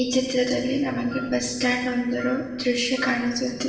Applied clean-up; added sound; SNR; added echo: none; Wind instrument, woodwind instrument; 17 dB; reverberation time 1.1 s.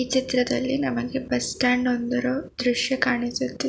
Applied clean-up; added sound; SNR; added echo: none; none; none; none.